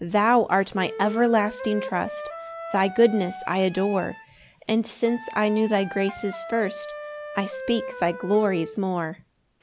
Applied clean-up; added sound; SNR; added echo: none; Wind instrument, woodwind instrument; 13 dB; none.